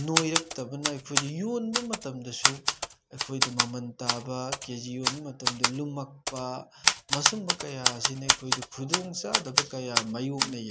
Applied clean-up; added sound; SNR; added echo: none; Typewriter; -4 dB; none.